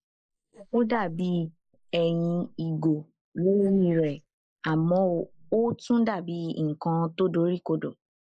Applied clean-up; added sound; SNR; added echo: neural mask model Resemble Enhance denoiser.